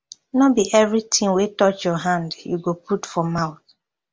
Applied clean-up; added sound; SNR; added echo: none; none; none; none.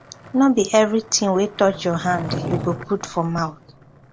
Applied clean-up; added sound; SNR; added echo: none; Skateboard; 12 dB; none.